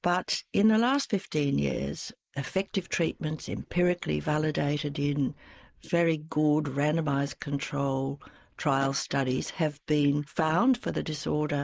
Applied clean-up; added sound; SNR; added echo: neural mask model Resemble Enhance denoiser.